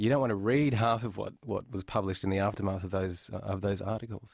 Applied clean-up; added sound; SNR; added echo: none; none; none; none.